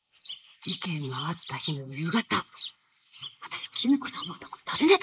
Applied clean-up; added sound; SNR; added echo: neural mask model Resemble Enhance denoiser.